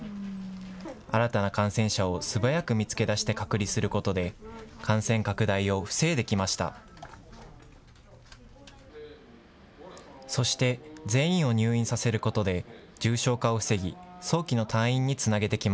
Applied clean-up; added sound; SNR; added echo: none; none; none; none.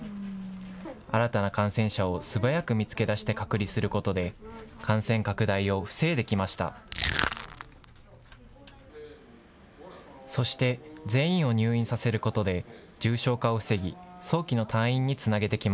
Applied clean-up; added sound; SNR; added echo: none; Crushing; 1 dB; none.